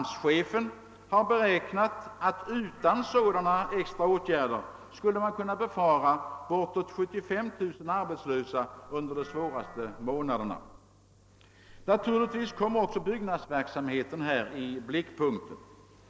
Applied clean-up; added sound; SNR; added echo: none; Livestock, farm animals, working animals; 18 dB; none.